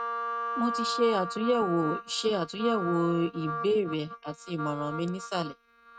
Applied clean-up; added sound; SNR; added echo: neural mask model RNNoise.